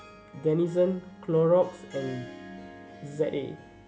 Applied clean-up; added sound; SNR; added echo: none; Harp; 19 dB; none.